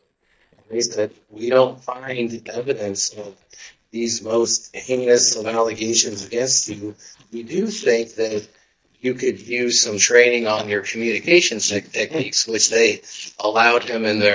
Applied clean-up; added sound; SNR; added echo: neural mask model DeepFilterNet 3.